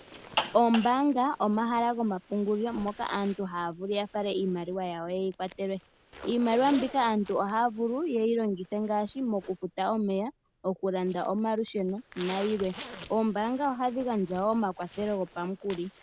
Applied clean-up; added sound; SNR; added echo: none; Zipper (clothing); 16 dB; none.